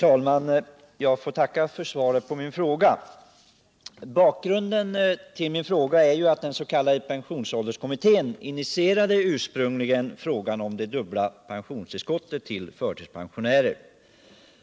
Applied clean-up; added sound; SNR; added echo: none; none; none; none.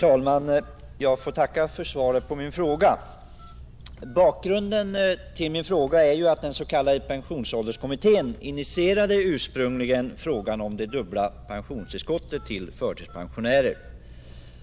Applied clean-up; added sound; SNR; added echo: none; Telephone; 18 dB; none.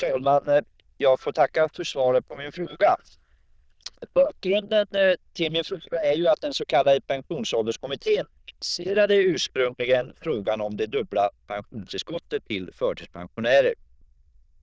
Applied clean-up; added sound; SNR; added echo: neural diffusion model UNIVERSE++.